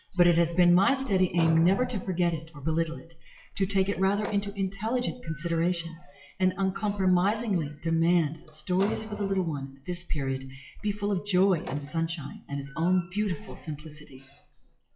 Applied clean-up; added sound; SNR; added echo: classical method WPE with log-MMSE.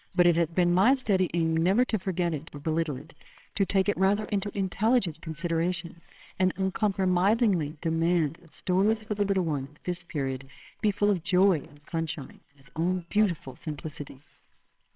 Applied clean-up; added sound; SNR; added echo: neural separator model SepFormer WHAMR!.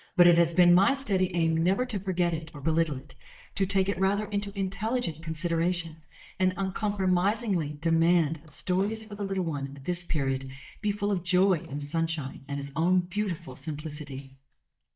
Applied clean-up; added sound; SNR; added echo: neural mask model DeepFilterNet 3.